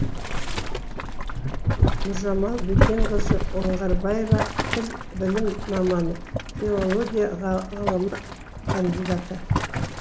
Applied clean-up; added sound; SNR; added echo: none; Boiling; -2 dB; reverberation time 0.4 s.